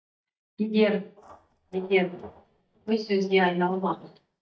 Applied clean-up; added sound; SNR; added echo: neural mask model DeepFilterNet 3.